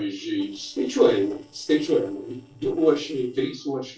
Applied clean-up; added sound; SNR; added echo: neural separator model SepFormer DNS4.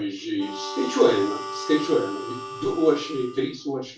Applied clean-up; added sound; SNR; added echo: none; Harmonica; 10 dB; reverberation time 0.3 s.